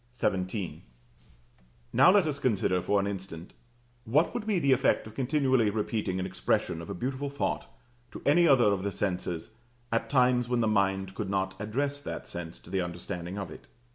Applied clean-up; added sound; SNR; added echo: none; none; none; none.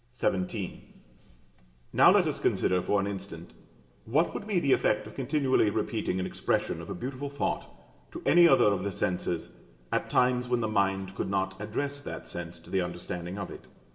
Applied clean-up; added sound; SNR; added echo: none; none; none; reverberation time 1.4 s.